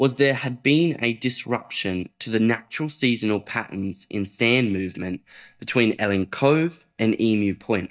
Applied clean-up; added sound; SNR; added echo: neural mask model DeepFilterNet 3.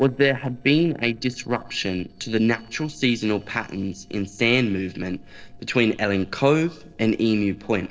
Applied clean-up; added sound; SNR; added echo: neural separator model SepFormer DNS4.